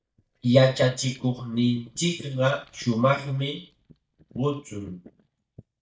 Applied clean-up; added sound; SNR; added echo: neural mask model DeepFilterNet 3.